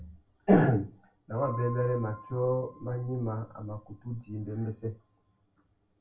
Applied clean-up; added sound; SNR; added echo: none; Piano; 17 dB; reverberation time 0.2 s.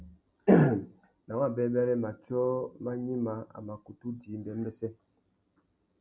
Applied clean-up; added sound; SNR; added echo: none; none; none; none.